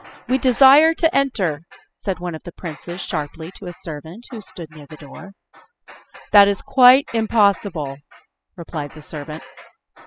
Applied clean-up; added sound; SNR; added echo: classical method spectral subtraction.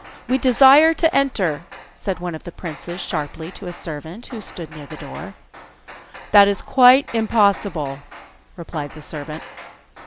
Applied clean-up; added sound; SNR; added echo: none; Hammer; 19 dB; none.